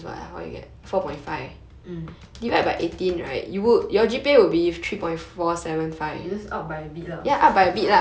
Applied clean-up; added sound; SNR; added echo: none; none; none; none.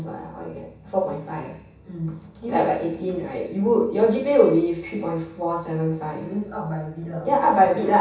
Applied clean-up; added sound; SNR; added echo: none; none; none; reverberation time 0.7 s.